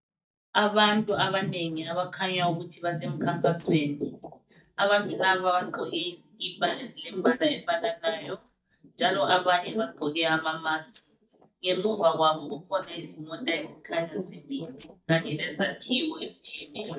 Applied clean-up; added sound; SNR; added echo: neural mask model DeepFilterNet 3.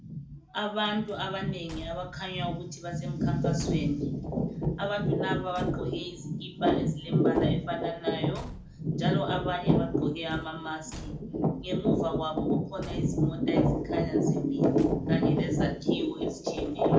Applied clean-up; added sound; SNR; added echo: none; Slam / Truck / Car; 20 dB; reverberation time 0.4 s.